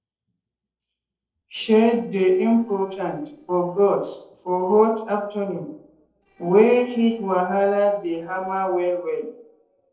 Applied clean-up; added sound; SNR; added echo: neural separator model SepFormer DNS4.